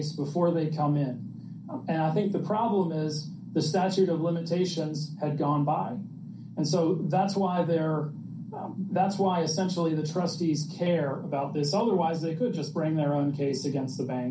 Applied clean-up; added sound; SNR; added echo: none; none; none; reverberation time 0.3 s.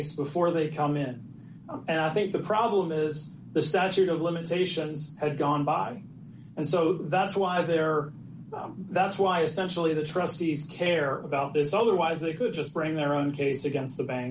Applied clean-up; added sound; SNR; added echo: none; none; none; none.